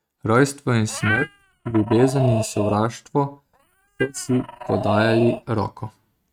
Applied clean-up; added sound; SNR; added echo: neural mask model RNNoise.